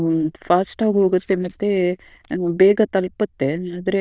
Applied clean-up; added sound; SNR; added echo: neural diffusion model UNIVERSE++.